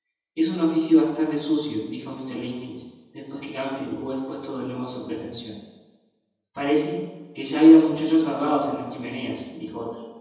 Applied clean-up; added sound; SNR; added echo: none; none; none; reverberation time 1.1 s.